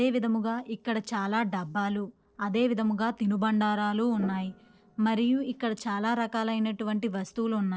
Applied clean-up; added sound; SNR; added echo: neural separator model SepFormer DNS4.